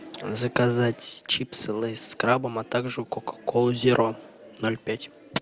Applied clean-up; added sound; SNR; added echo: none; none; none; none.